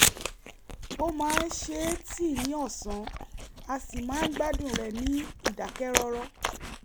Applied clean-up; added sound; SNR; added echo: none; Chewing, mastication; 0 dB; none.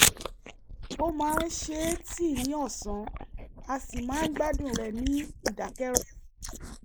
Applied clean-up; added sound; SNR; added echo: neural mask model Resemble Enhance denoiser.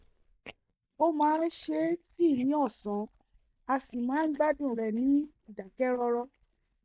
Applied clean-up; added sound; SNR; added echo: neural mask model DeepFilterNet 3.